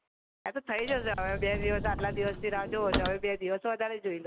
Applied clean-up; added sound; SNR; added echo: none; Sliding door / Slam / Wood; 3 dB; none.